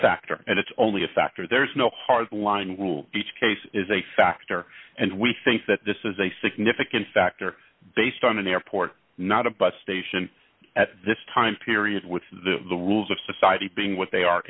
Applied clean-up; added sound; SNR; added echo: none; none; none; none.